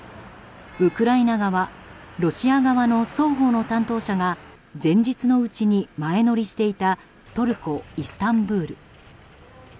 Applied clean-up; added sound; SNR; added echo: none; none; none; none.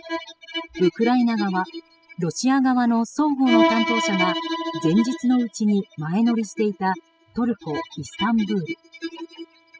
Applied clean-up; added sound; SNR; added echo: classical method spectral subtraction.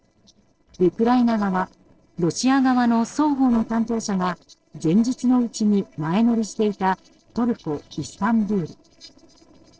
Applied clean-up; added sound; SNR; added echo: neural separator model SepFormer DNS4.